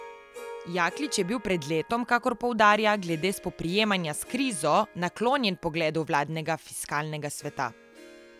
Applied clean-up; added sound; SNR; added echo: none; Harp; 20 dB; none.